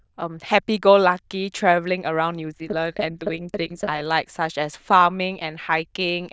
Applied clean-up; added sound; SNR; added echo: neural diffusion model UNIVERSE++.